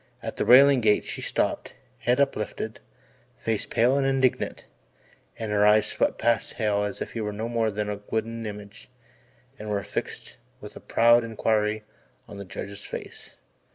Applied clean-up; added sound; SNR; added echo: none; none; none; none.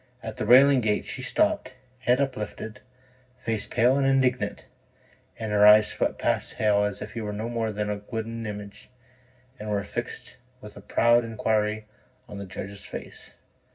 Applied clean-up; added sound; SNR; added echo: none; none; none; reverberation time 0.4 s.